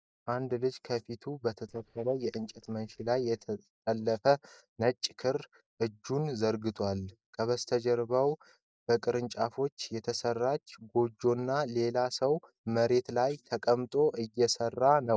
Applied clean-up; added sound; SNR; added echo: neural mask model DeepFilterNet 3.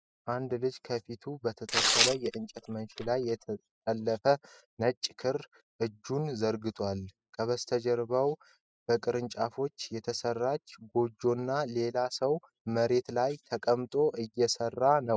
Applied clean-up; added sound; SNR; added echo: classical method spectral subtraction.